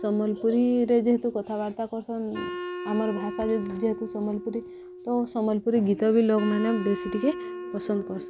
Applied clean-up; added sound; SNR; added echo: none; Wind instrument, woodwind instrument; 11 dB; none.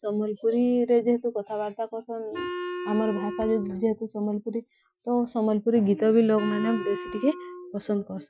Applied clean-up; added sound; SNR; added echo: classical method Wiener filter.